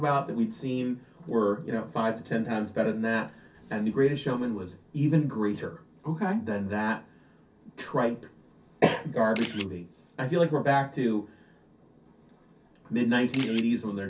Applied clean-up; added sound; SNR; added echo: none; Camera; 7 dB; reverberation time 0.3 s.